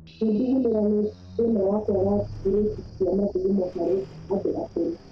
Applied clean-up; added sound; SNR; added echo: none; Squeak; 16 dB; none.